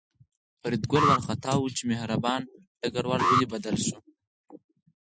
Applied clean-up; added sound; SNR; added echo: classical method Wiener filter.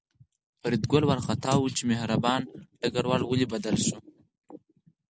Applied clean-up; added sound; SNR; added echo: none; none; none; none.